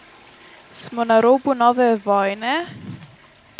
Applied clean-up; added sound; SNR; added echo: none; Toilet flush; 19 dB; none.